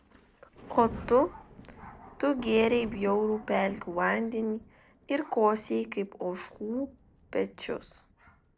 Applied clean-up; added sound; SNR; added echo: none; Thunder; 18 dB; none.